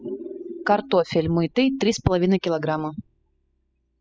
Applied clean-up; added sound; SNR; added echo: classical method spectral subtraction.